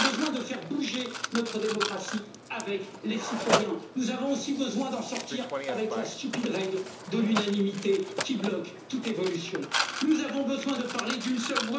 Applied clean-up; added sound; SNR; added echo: none; Mechanisms; 5 dB; reverberation time 0.6 s.